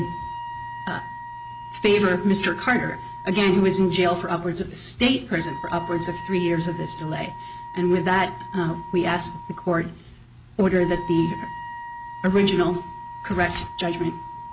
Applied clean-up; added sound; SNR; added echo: none; Wind instrument, woodwind instrument; 12 dB; none.